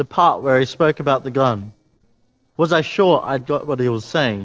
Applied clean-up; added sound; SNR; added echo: neural separator model SepFormer DNS4.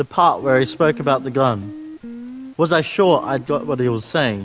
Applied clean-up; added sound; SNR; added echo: none; Guitar; 15 dB; none.